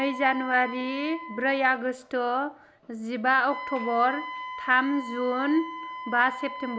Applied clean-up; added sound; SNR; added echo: none; Wind instrument, woodwind instrument; 11 dB; none.